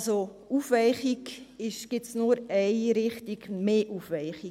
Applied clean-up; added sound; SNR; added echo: none; none; none; none.